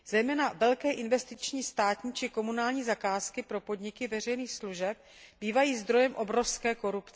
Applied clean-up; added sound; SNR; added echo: none; none; none; none.